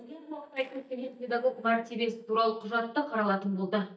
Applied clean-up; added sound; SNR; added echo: neural mask model DeepFilterNet 3.